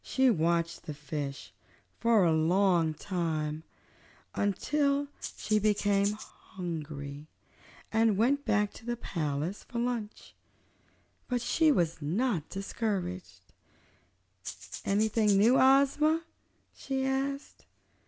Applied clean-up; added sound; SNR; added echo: none; Rattle (instrument); 11 dB; none.